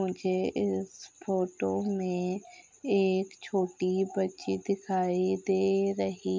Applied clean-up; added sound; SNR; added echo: none; none; none; none.